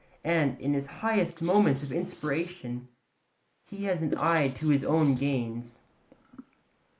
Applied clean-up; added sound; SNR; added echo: neural mask model Resemble Enhance denoiser.